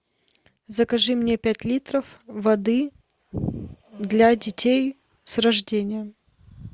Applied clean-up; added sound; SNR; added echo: none; none; none; none.